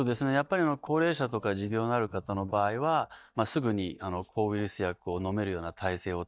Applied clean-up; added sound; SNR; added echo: neural mask model DeepFilterNet 3.